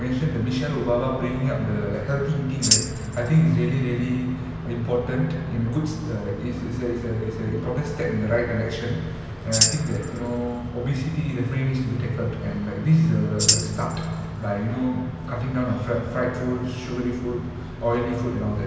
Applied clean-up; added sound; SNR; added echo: none; Tambourine; 2 dB; none.